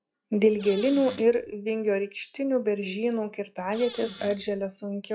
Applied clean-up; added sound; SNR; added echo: classical method log-MMSE.